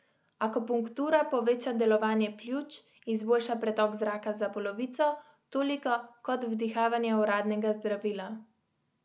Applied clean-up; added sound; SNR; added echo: none; none; none; none.